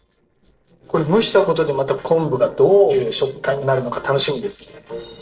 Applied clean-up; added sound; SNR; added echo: neural separator model SepFormer DNS4.